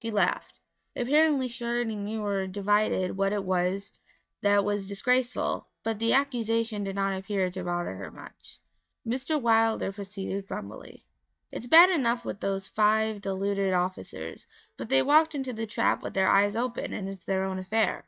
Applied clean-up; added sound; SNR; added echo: neural mask model DeepFilterNet 3.